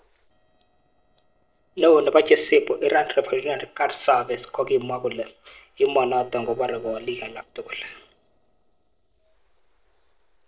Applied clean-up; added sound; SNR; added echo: neural separator model SepFormer DNS4.